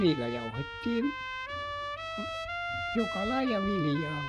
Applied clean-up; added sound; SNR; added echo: none; Trumpet; 4 dB; none.